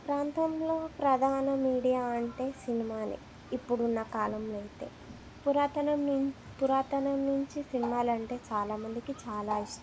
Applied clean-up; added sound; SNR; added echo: none; Bird; 16 dB; none.